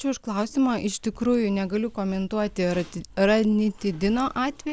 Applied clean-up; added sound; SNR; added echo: none; none; none; none.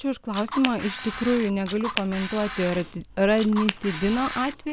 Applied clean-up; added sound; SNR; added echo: none; Camera; 7 dB; none.